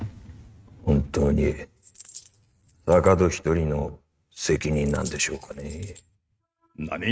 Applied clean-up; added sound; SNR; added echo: neural mask model RNNoise.